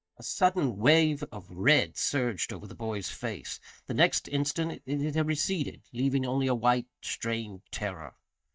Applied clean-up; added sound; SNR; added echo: neural mask model DeepFilterNet 3.